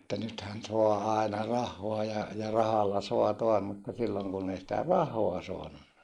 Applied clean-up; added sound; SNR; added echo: neural mask model Resemble Enhance denoiser.